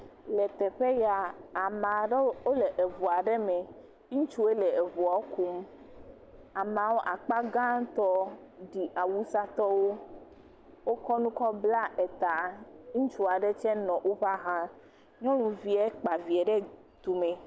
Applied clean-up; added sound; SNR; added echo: none; none; none; none.